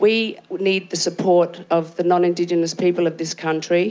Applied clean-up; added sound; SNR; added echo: none; none; none; none.